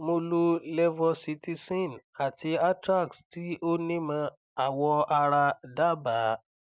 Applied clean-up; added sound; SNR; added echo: none; none; none; none.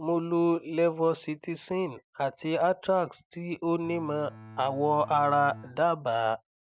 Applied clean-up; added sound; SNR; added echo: none; Bowed string instrument; 18 dB; none.